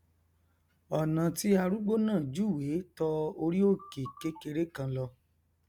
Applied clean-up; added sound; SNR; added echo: none; none; none; none.